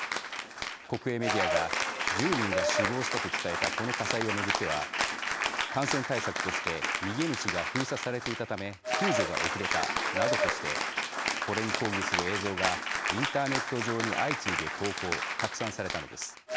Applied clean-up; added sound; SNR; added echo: none; Applause / Cheering; -3 dB; none.